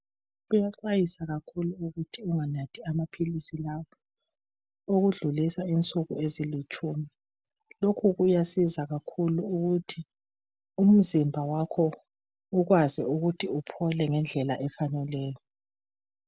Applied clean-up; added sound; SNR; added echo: none; none; none; none.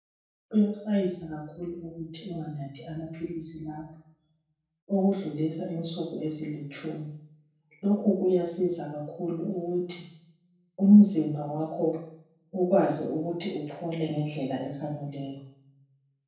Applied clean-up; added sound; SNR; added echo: none; none; none; reverberation time 0.6 s.